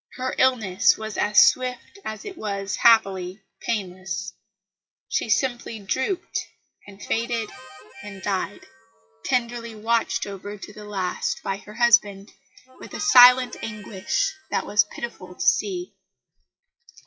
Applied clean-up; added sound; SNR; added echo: classical method WPE with log-MMSE.